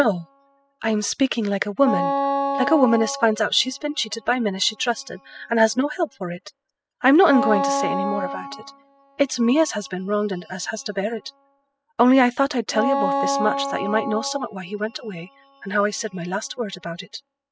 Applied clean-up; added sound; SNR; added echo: classical method spectral subtraction.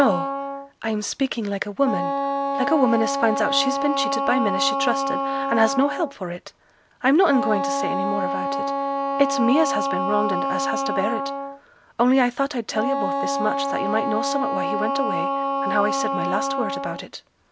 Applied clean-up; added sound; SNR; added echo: none; Wind instrument, woodwind instrument; 1 dB; none.